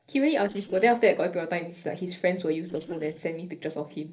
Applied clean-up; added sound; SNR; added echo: neural separator model SepFormer DNS4.